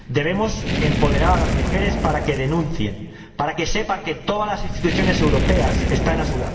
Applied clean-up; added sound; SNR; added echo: none; Fire; 0 dB; reverberation time 2.4 s.